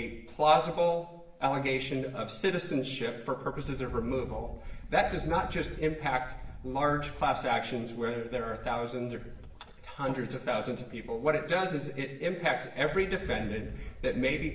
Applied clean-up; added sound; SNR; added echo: none; Wind; 13 dB; reverberation time 0.8 s.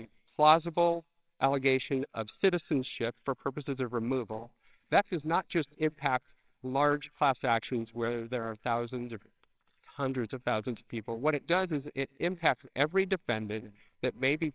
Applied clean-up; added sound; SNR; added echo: neural separator model SepFormer WHAMR!.